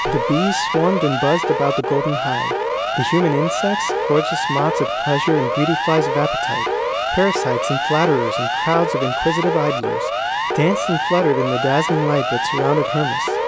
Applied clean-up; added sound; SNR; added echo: none; Siren; 0 dB; none.